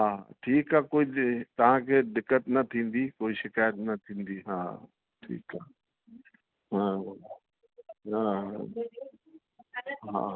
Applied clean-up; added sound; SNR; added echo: none; none; none; none.